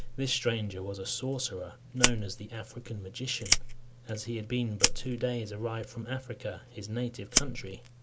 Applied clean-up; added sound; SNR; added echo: none; Fire; 0 dB; none.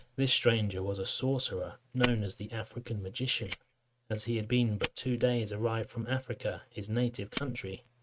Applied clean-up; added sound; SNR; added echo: neural mask model RNNoise.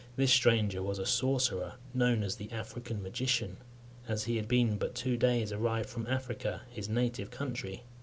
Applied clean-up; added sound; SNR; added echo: none; none; none; none.